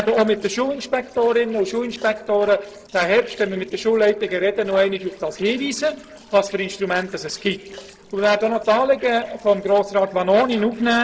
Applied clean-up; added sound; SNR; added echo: neural separator model SepFormer DNS4.